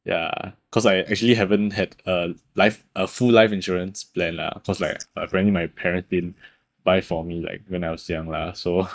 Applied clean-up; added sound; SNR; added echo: neural mask model DeepFilterNet 3.